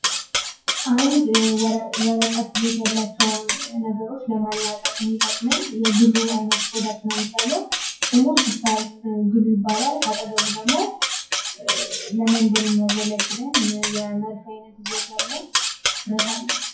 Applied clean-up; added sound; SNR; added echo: classical method WPE with log-MMSE.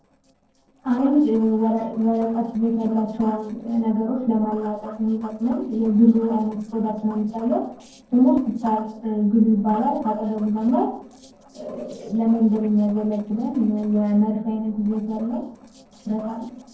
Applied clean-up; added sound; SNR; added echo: neural separator model SepFormer DNS4.